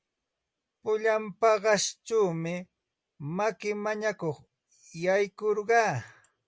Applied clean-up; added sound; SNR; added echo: none; none; none; none.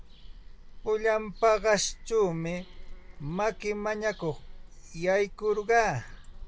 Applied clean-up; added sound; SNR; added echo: none; Bird vocalization, bird call, bird song; 14 dB; none.